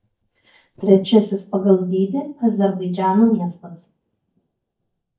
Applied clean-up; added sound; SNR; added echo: neural mask model DeepFilterNet 3.